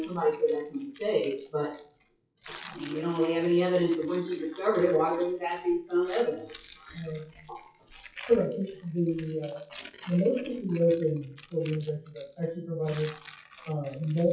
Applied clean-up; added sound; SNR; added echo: classical method WPE with log-MMSE.